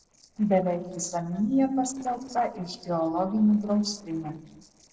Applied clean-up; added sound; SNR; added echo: neural separator model SepFormer DNS4.